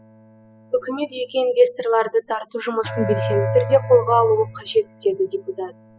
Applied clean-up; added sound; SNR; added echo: classical method spectral subtraction.